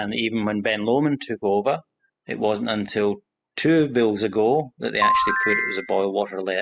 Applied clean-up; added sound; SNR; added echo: classical method spectral subtraction.